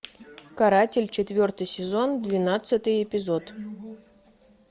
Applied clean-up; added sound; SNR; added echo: none; none; none; none.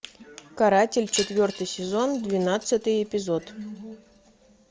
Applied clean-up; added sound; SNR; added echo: none; Wind chime; 16 dB; none.